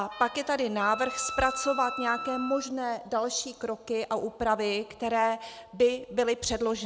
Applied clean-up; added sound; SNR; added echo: none; Wind instrument, woodwind instrument; 9 dB; none.